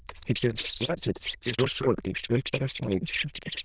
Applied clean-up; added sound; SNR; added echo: neural diffusion model UNIVERSE++.